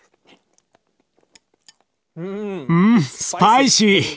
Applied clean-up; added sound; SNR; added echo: none; none; none; none.